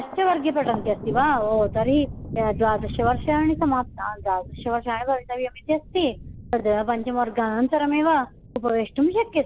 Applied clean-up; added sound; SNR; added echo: none; Thunder; 13 dB; none.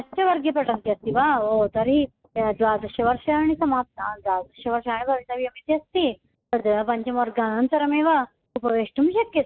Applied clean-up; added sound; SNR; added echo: neural mask model RNNoise.